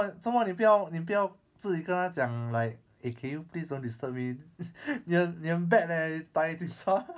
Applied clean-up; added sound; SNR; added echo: none; none; none; none.